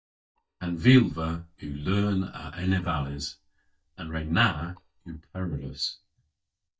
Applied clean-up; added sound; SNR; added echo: neural mask model DeepFilterNet 3.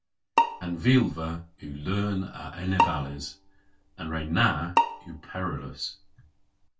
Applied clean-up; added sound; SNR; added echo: none; Bowed string instrument; 2 dB; reverberation time 0.2 s.